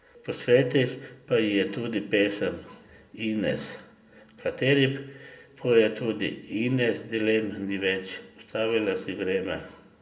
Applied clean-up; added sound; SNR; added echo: none; none; none; reverberation time 0.5 s.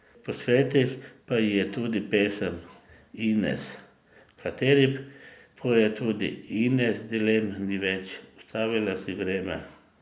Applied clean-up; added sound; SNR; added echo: none; none; none; none.